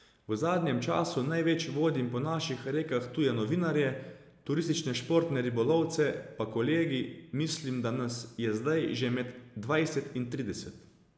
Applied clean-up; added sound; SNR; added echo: none; none; none; none.